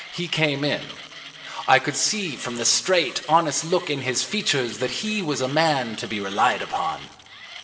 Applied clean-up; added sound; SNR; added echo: none; Mechanisms; 16 dB; reverberation time 2.9 s.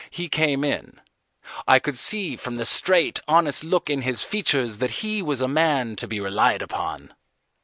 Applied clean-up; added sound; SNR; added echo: none; none; none; none.